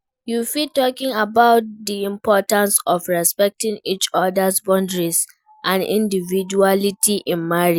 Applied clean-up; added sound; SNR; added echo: none; none; none; none.